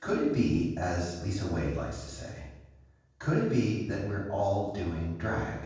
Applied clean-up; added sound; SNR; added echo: none; Bowed string instrument; 18 dB; reverberation time 1.2 s.